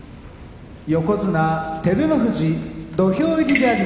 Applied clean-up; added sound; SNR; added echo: none; none; none; none.